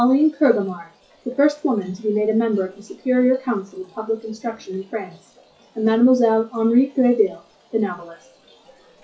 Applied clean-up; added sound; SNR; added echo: classical method WPE with log-MMSE.